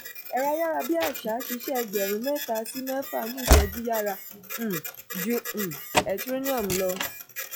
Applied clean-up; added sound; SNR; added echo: classical method log-MMSE.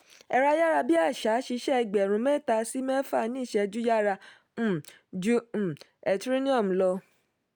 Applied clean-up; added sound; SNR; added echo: none; none; none; none.